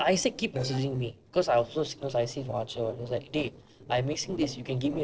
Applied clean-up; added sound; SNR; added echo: neural separator model SepFormer DNS4.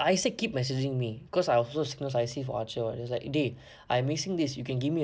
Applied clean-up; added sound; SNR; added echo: none; none; none; none.